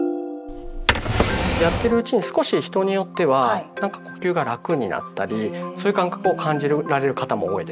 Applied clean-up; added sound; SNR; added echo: none; Drawer open or close; 0 dB; none.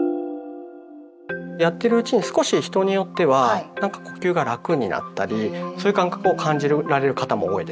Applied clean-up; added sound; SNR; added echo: none; none; none; none.